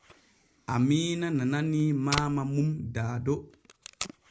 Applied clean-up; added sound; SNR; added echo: none; Packing tape, duct tape; 13 dB; none.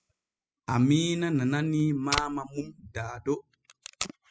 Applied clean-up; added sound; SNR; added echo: classical method spectral subtraction.